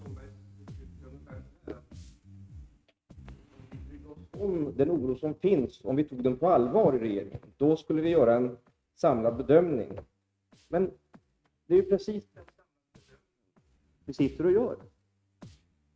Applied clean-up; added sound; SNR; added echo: neural mask model RNNoise.